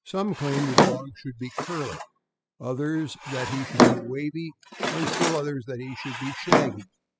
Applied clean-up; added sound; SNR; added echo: classical method spectral subtraction.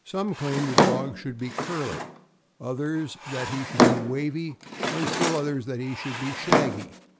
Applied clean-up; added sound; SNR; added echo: none; Drawer open or close; -3 dB; none.